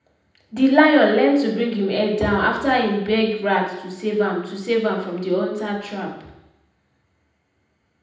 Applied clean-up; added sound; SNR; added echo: none; none; none; reverberation time 0.8 s.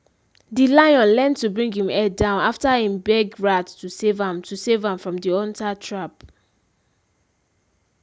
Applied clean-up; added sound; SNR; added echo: none; none; none; none.